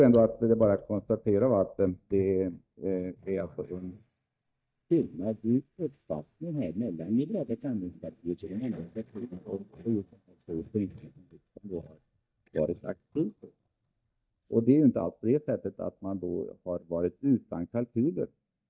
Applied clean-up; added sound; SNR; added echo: neural mask model DeepFilterNet 3.